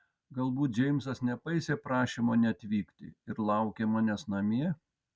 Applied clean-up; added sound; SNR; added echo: none; none; none; none.